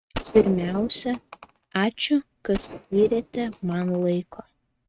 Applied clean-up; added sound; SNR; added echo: neural mask model RNNoise.